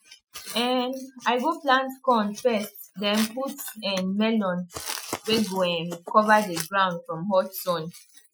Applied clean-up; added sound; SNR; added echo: classical method Wiener filter.